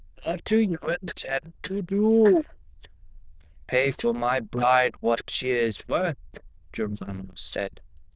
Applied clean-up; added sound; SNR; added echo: neural diffusion model UNIVERSE++.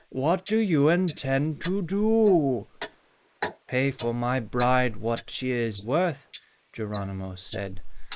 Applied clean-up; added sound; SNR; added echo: neural mask model Resemble Enhance denoiser.